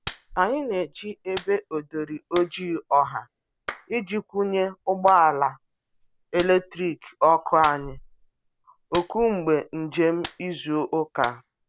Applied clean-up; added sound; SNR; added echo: none; Clapping; 18 dB; none.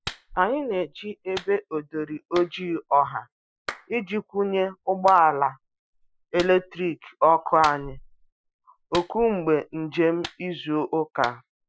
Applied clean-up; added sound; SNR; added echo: classical method Wiener filter.